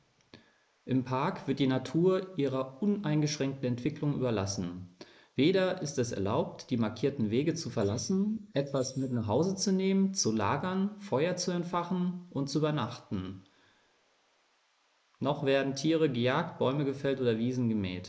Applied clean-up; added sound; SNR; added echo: neural mask model Resemble Enhance denoiser.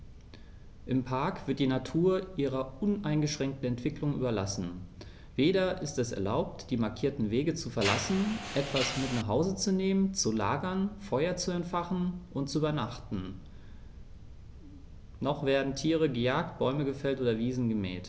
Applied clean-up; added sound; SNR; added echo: none; Mechanisms; 8 dB; none.